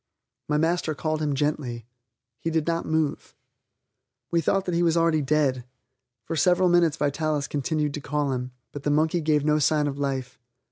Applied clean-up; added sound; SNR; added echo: none; none; none; none.